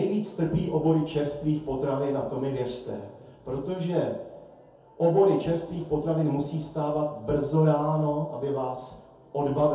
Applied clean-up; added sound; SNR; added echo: none; none; none; reverberation time 0.6 s.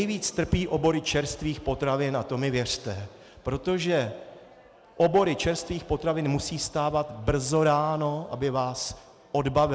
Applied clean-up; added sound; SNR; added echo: none; none; none; none.